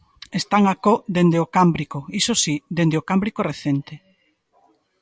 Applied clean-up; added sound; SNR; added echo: none; none; none; none.